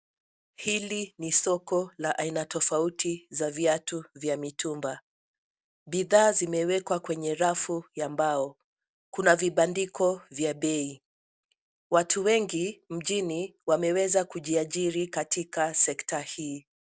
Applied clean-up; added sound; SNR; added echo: none; none; none; none.